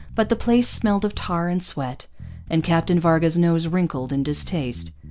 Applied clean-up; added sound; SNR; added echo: none; Bass guitar; 17 dB; none.